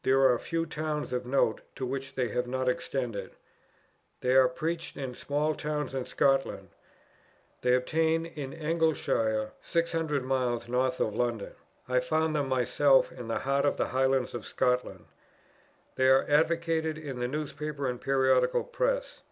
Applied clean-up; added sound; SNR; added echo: none; none; none; none.